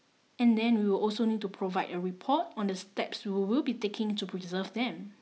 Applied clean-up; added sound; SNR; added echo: none; none; none; none.